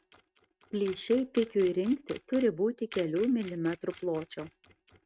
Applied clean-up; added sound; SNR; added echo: neural mask model RNNoise.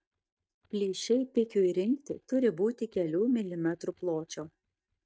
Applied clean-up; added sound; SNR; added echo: neural mask model DeepFilterNet 3.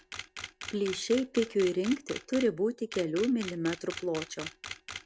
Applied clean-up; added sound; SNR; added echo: none; Camera; 12 dB; none.